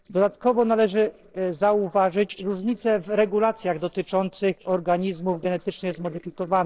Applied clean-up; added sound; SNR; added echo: neural separator model SepFormer DNS4.